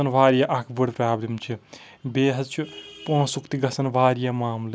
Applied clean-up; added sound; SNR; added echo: none; none; none; none.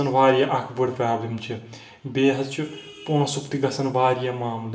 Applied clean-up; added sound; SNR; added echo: none; none; none; reverberation time 0.7 s.